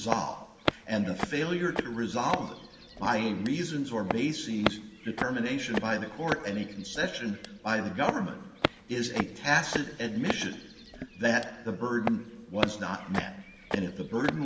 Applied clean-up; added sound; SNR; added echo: none; Walk, footsteps; 6 dB; reverberation time 2.6 s.